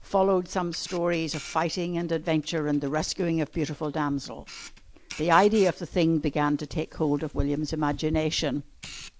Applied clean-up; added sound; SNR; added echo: none; Camera; 15 dB; none.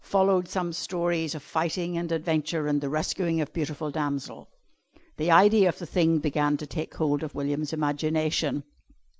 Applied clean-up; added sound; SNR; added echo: none; none; none; none.